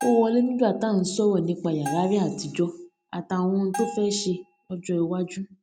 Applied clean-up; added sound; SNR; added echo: none; Bell; 15 dB; none.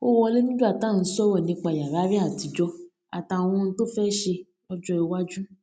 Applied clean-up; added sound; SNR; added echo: none; none; none; none.